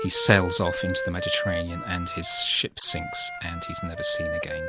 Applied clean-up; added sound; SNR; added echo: none; Wind instrument, woodwind instrument; 6 dB; none.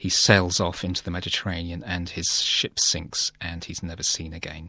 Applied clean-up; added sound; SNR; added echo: none; none; none; none.